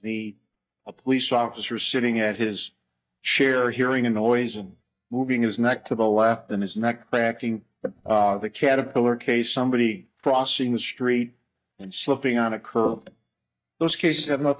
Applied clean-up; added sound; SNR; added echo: neural mask model DeepFilterNet 3.